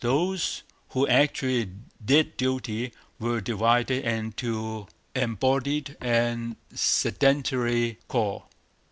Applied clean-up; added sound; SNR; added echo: none; none; none; none.